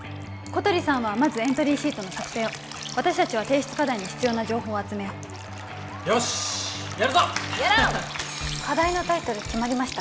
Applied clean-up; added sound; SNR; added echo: none; Applause / Crowd / Cheering + Drip; 12 dB; none.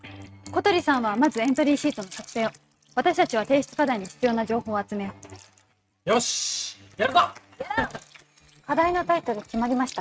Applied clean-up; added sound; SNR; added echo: neural mask model RNNoise.